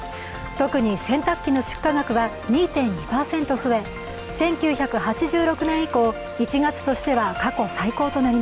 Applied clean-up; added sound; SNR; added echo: none; Rain / Train; 16 dB; none.